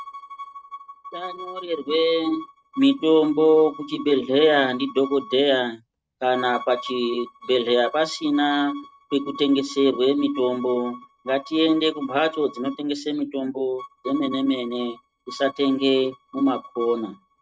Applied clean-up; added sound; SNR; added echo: neural mask model RNNoise.